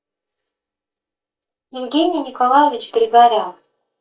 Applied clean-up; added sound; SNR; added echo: neural mask model DeepFilterNet 3.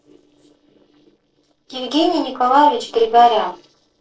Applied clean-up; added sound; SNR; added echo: neural separator model SepFormer DNS4.